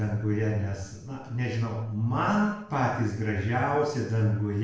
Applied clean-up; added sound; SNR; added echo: neural separator model SepFormer DNS4.